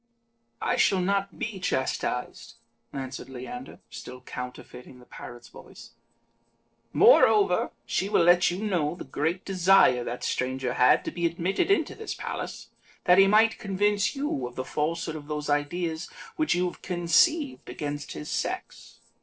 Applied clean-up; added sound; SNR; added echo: neural separator model SepFormer DNS4.